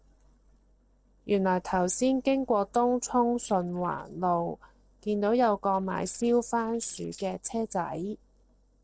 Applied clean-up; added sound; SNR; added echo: neural separator model SepFormer DNS4.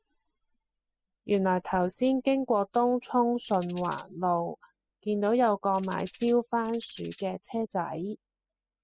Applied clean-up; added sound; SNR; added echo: classical method spectral subtraction.